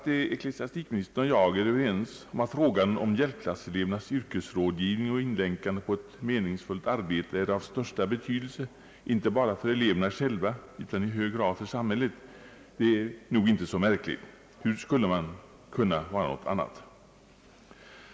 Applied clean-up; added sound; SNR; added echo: none; none; none; none.